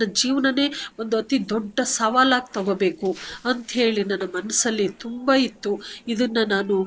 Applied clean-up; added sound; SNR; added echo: neural separator model SepFormer DNS4.